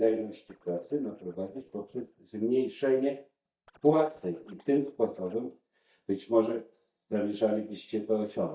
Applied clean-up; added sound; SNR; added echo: neural mask model DeepFilterNet 3.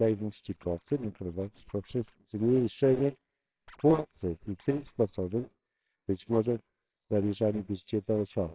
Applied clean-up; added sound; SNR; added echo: neural separator model SepFormer WHAMR!.